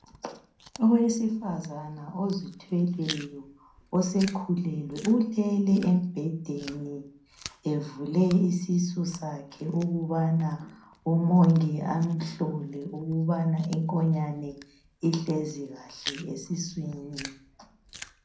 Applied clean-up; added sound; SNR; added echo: none; Chewing, mastication; 20 dB; reverberation time 0.6 s.